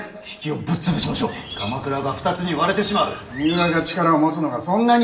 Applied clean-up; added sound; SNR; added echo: none; Bird; 13 dB; reverberation time 0.7 s.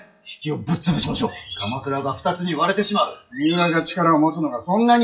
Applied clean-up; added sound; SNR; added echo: classical method WPE with log-MMSE.